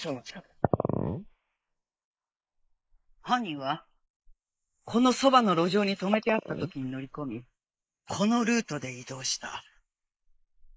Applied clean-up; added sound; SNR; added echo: neural mask model Resemble Enhance denoiser.